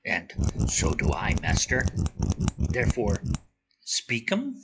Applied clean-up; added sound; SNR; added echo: classical method log-MMSE.